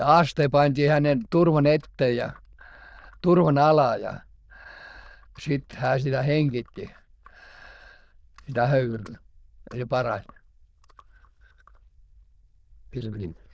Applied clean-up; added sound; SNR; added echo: neural diffusion model UNIVERSE++.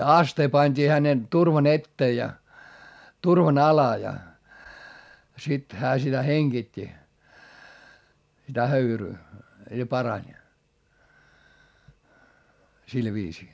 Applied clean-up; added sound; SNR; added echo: none; none; none; none.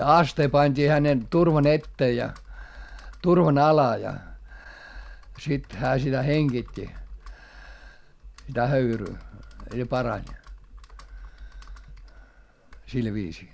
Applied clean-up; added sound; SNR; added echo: none; Computer keyboard; 18 dB; none.